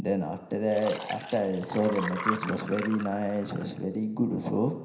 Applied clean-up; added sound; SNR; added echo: none; Liquid; 10 dB; reverberation time 0.9 s.